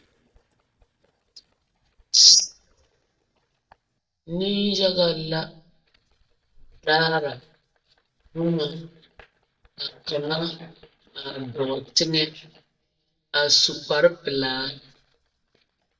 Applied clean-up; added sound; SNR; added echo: neural mask model DeepFilterNet 3.